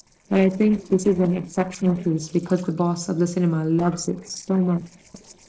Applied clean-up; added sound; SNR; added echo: neural separator model SepFormer DNS4.